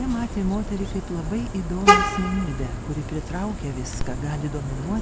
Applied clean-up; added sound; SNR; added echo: none; Vehicle horn, car horn, honking; -2 dB; none.